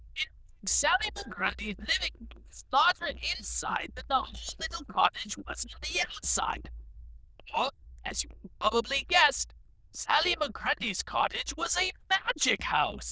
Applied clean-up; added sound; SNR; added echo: neural diffusion model UNIVERSE++.